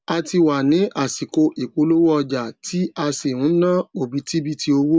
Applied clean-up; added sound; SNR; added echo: none; none; none; none.